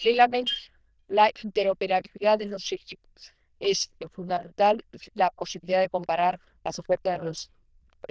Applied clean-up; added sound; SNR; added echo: neural diffusion model UNIVERSE++.